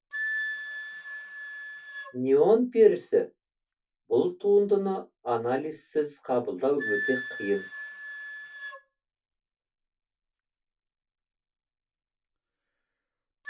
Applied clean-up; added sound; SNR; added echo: none; Wind instrument, woodwind instrument; 11 dB; reverberation time 0.2 s.